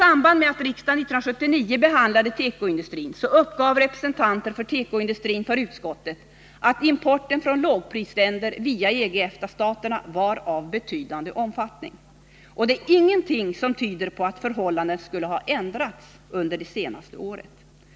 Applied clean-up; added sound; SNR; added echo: none; none; none; none.